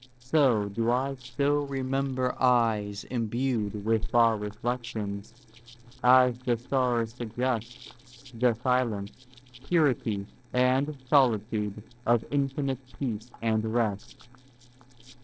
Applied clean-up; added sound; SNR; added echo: neural separator model SepFormer DNS4.